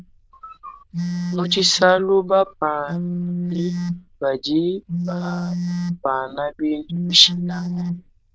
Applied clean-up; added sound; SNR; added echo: neural diffusion model UNIVERSE++.